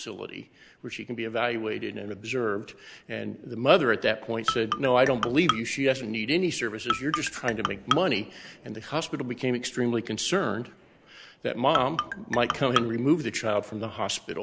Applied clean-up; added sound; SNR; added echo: none; Marimba, xylophone; 3 dB; none.